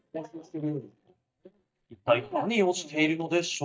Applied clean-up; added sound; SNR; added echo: neural mask model DeepFilterNet 3.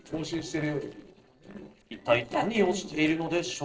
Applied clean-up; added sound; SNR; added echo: neural separator model SepFormer DNS4.